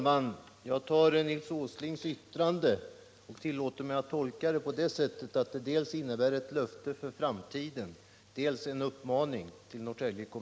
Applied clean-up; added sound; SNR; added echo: none; none; none; none.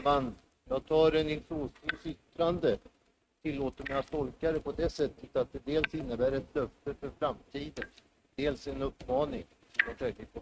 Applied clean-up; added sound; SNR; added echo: neural mask model RNNoise.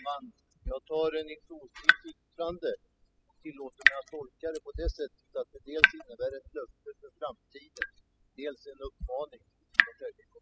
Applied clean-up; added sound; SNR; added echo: classical method spectral subtraction.